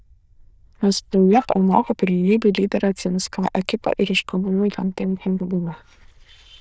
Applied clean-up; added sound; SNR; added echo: neural diffusion model UNIVERSE++.